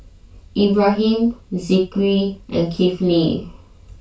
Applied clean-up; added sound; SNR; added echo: none; none; none; reverberation time 0.2 s.